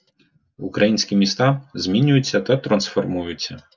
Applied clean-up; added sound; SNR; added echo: none; none; none; none.